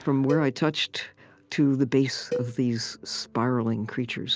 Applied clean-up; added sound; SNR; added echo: none; Cowbell; 12 dB; none.